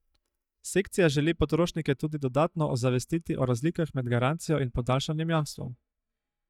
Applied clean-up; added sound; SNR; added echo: neural mask model DeepFilterNet 3.